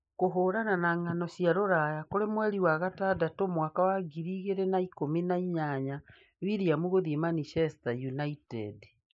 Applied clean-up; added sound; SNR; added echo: neural mask model Resemble Enhance denoiser.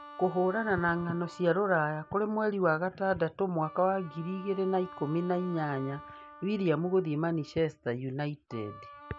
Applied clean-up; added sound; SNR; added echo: none; Wind instrument, woodwind instrument; 19 dB; none.